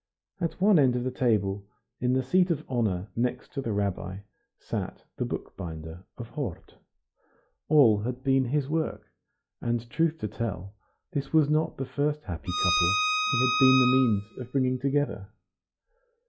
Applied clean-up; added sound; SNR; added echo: classical method log-MMSE.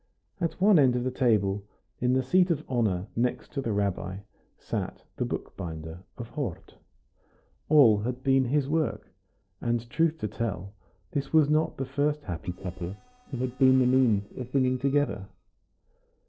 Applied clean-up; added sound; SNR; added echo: neural separator model SepFormer DNS4.